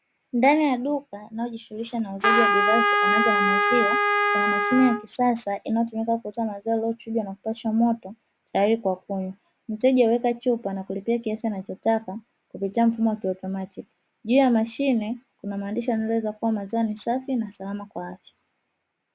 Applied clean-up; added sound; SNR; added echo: none; Trumpet; -3 dB; none.